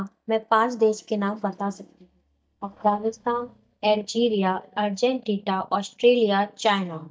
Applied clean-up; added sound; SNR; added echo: neural mask model DeepFilterNet 3.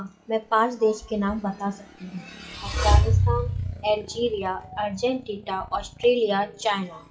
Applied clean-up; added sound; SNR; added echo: classical method WPE with log-MMSE.